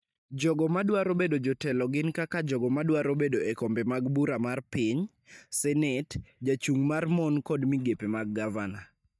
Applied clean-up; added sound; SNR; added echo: neural mask model DeepFilterNet 3.